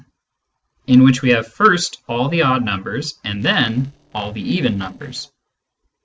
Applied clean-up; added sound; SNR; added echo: neural separator model SepFormer DNS4.